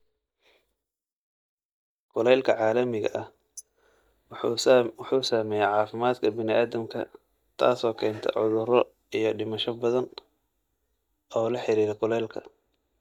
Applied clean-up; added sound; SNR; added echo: neural mask model DeepFilterNet 3.